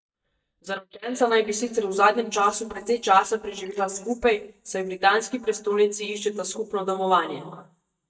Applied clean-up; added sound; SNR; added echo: neural mask model DeepFilterNet 3.